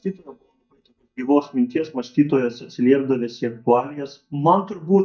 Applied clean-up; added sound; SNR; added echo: neural mask model DeepFilterNet 3.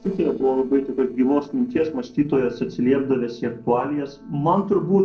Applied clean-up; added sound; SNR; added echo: neural separator model SepFormer DNS4.